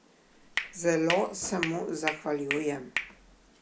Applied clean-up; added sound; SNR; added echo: none; Hands; 6 dB; none.